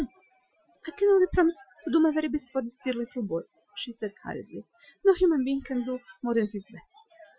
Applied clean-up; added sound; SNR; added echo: classical method Wiener filter.